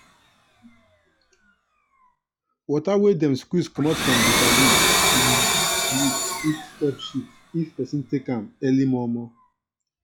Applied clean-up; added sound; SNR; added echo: classical method log-MMSE.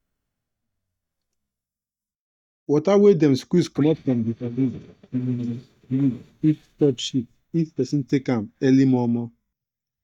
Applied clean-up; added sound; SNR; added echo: neural mask model DeepFilterNet 3.